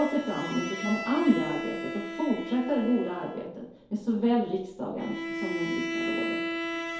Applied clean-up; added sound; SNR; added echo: none; Bowed string instrument; 6 dB; reverberation time 2.4 s.